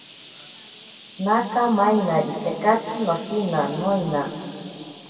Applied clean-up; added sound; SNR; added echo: none; Bird; 18 dB; reverberation time 2.4 s.